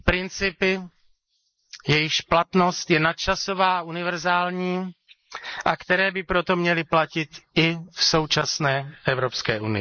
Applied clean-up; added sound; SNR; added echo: neural mask model Resemble Enhance denoiser.